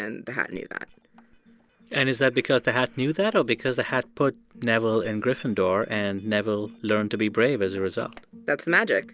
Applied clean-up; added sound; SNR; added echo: neural separator model SepFormer DNS4.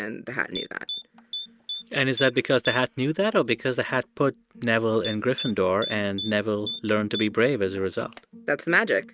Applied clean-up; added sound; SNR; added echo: neural mask model RNNoise.